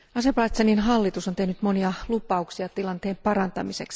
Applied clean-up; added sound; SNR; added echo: none; none; none; none.